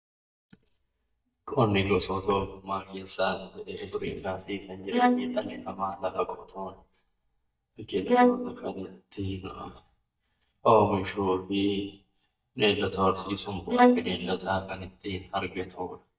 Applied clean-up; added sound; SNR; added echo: neural mask model DeepFilterNet 3.